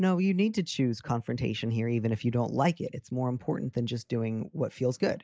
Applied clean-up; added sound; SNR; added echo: none; none; none; none.